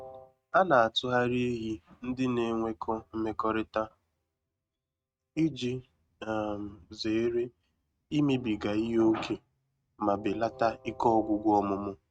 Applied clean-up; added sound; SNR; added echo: neural mask model RNNoise.